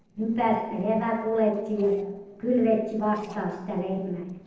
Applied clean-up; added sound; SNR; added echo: neural separator model SepFormer DNS4.